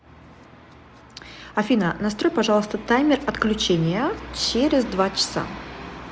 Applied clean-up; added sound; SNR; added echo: none; none; none; none.